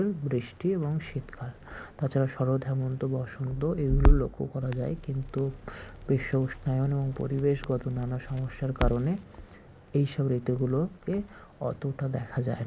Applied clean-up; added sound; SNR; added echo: none; Crackle; 4 dB; none.